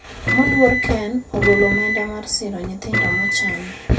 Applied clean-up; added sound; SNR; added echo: none; Microwave oven; 1 dB; reverberation time 0.2 s.